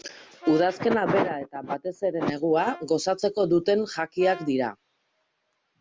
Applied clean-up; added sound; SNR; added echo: none; Brass instrument; 19 dB; none.